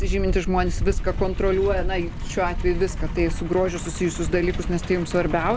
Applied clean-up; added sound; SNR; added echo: none; Truck; 2 dB; none.